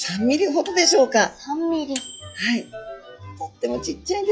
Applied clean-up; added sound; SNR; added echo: classical method log-MMSE.